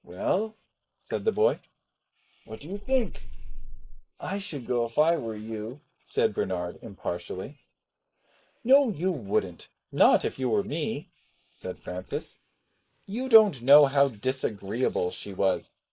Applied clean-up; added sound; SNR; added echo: neural mask model Resemble Enhance denoiser.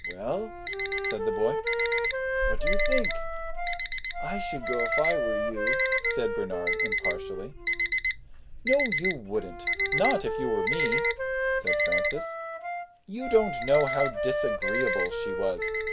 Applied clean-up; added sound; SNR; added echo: none; Wind instrument, woodwind instrument + Alarm; -3 dB; none.